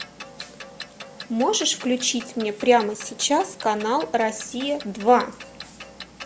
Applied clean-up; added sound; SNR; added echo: none; Clock; 16 dB; none.